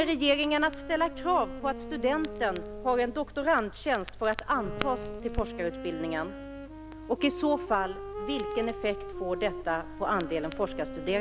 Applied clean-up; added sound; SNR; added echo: none; Wind instrument, woodwind instrument + Crackle; 8 dB; none.